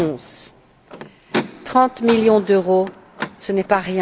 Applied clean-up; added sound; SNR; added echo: none; Car; 12 dB; none.